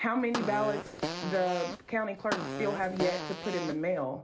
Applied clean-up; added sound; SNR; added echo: none; Fart; 6 dB; none.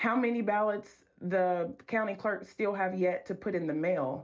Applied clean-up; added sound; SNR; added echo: none; none; none; none.